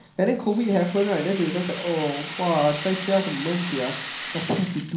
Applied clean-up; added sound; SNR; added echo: none; Rattle (instrument); 7 dB; reverberation time 0.6 s.